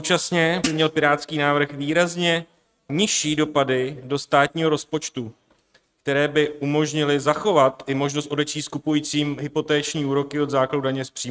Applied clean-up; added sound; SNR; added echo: neural mask model RNNoise.